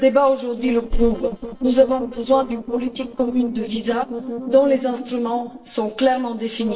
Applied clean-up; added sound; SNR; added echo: neural separator model SepFormer DNS4.